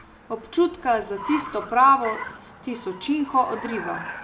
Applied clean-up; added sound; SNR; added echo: none; Car; 13 dB; reverberation time 0.8 s.